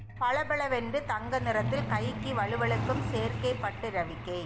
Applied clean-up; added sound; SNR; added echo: none; Truck; 4 dB; none.